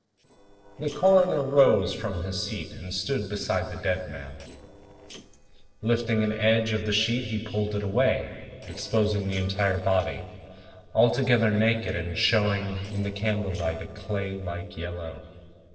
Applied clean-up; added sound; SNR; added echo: neural separator model SepFormer DNS4.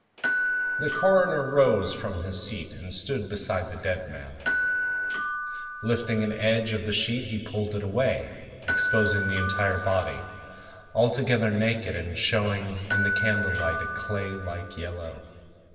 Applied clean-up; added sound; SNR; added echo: none; Door / Bell; 5 dB; reverberation time 2.6 s.